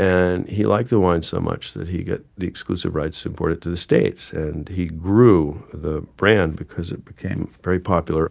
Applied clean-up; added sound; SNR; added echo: none; none; none; none.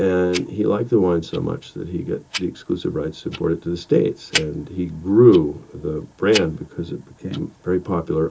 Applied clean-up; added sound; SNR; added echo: none; Tick-tock; 14 dB; reverberation time 0.2 s.